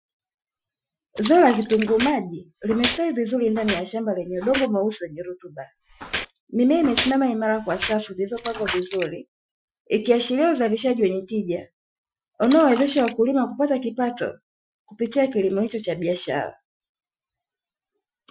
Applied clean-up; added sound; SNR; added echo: classical method Wiener filter.